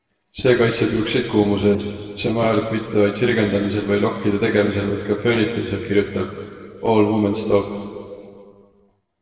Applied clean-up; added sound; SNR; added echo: neural separator model SepFormer DNS4.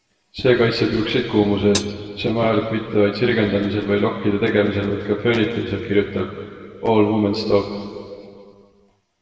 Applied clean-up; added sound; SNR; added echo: none; Hi-hat; 12 dB; reverberation time 2.1 s.